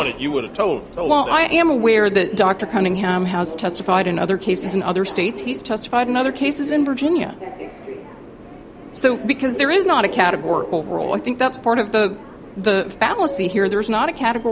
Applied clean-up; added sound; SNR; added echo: none; Subway, metro, underground; 13 dB; none.